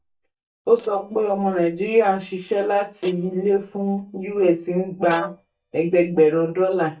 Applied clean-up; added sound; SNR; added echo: neural mask model DeepFilterNet 3.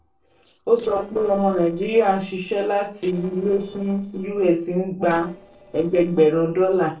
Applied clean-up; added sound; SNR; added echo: neural separator model SepFormer DNS4.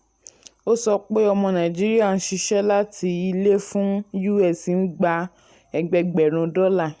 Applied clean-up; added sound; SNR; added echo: none; none; none; none.